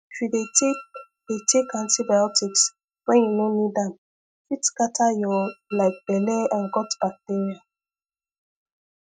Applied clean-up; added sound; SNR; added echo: neural mask model RNNoise.